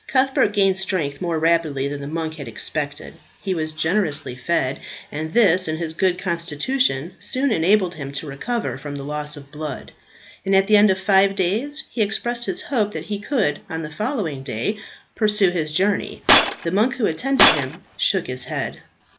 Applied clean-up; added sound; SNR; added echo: none; Shatter; -4 dB; none.